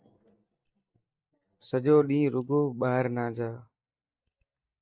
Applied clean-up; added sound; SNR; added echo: neural mask model DeepFilterNet 3.